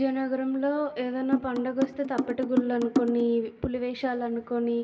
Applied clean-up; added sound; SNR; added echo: none; Drum; 2 dB; reverberation time 2.0 s.